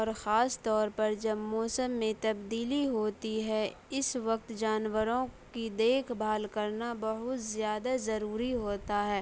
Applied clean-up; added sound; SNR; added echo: none; none; none; none.